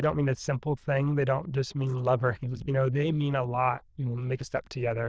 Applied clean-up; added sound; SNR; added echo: neural diffusion model UNIVERSE++.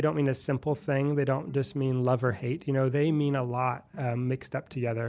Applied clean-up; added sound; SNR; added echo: none; none; none; none.